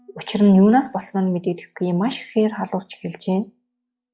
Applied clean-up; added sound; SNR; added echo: classical method log-MMSE.